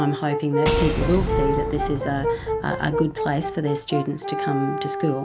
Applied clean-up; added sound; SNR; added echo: none; Shatter / Boom + Brass instrument; 0 dB; none.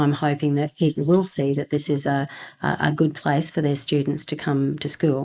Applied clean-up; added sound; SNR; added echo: neural mask model Resemble Enhance denoiser.